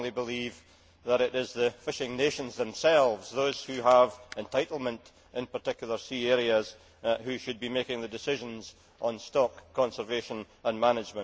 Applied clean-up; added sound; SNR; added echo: none; none; none; none.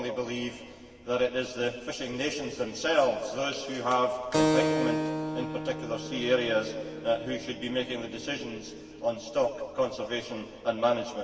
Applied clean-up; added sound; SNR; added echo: none; Keyboard (musical); 5 dB; reverberation time 2.4 s.